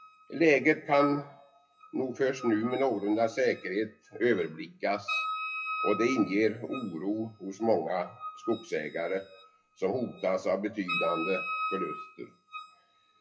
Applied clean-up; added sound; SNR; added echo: classical method WPE with log-MMSE.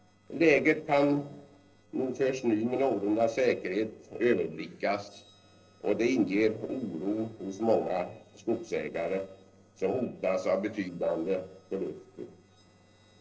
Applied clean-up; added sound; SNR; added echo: neural separator model SepFormer DNS4.